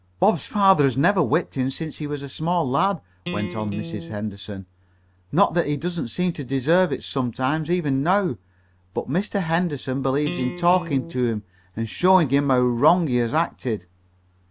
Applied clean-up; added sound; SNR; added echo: none; Electric guitar; 9 dB; none.